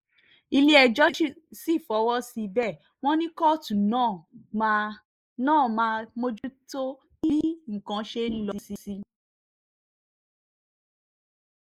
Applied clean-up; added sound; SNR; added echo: neural mask model Resemble Enhance denoiser.